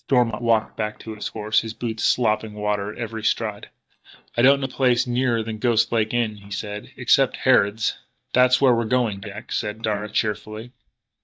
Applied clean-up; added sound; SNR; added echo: neural mask model DeepFilterNet 3.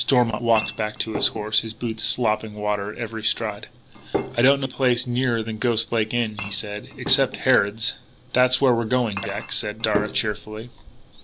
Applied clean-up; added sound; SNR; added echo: none; Chink, clink; 12 dB; none.